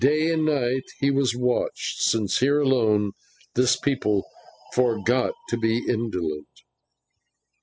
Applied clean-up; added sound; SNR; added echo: classical method spectral subtraction.